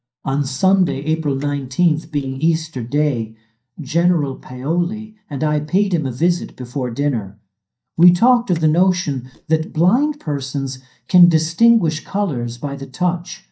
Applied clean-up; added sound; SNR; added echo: neural mask model DeepFilterNet 3.